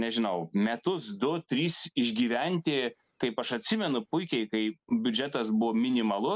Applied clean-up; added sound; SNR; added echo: none; none; none; none.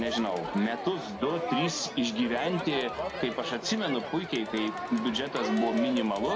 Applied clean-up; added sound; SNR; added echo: none; Crowd; 5 dB; none.